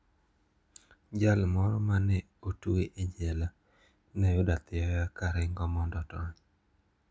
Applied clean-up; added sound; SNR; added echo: none; none; none; none.